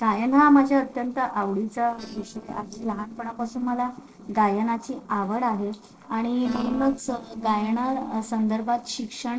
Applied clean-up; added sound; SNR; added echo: neural separator model SepFormer DNS4.